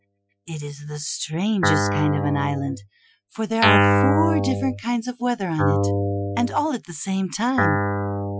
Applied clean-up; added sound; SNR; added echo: classical method Wiener filter.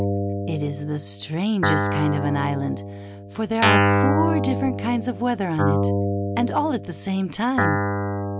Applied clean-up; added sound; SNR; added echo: none; Guitar; -1 dB; none.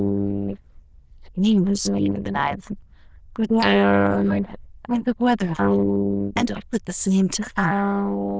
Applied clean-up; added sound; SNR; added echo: neural diffusion model UNIVERSE++.